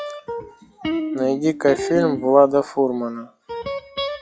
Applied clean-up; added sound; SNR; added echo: classical method log-MMSE.